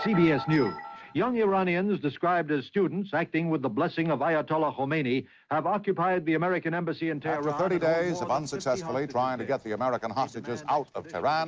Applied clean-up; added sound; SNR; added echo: none; none; none; none.